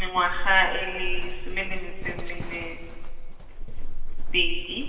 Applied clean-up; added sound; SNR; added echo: none; Livestock, farm animals, working animals; -3 dB; reverberation time 2.1 s.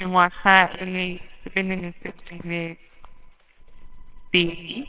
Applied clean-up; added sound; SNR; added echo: neural separator model SepFormer WHAMR!.